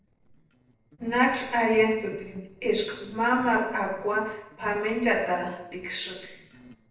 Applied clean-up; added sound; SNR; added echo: neural separator model SepFormer DNS4.